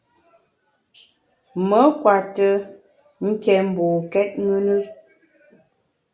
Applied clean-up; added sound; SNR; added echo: none; none; none; none.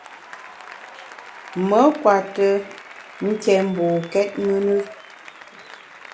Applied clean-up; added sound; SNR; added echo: none; Applause; 18 dB; none.